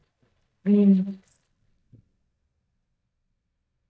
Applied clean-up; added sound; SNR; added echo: neural mask model DeepFilterNet 3.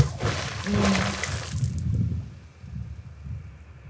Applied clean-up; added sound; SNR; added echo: none; Water / Splash, splatter; 3 dB; reverberation time 0.8 s.